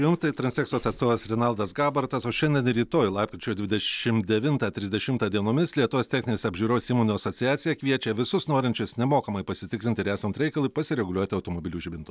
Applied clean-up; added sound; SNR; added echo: none; none; none; none.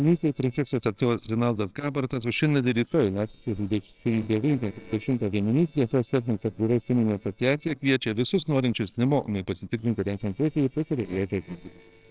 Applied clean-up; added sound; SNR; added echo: neural separator model SepFormer WHAMR!.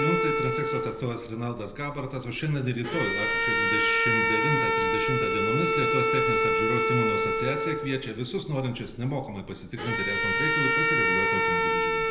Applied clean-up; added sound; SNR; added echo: none; Bowed string instrument; -4 dB; reverberation time 0.8 s.